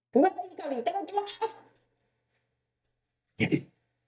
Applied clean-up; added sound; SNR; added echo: neural mask model DeepFilterNet 3.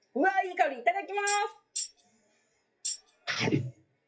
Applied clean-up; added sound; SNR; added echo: classical method WPE with log-MMSE.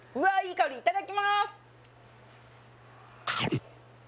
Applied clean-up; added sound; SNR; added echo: none; none; none; none.